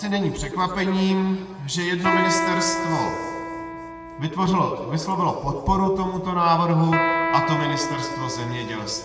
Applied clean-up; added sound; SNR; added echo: none; Electric guitar; 5 dB; reverberation time 2.0 s.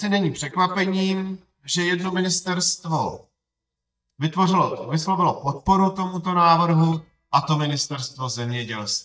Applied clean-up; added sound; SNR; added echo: neural mask model DeepFilterNet 3.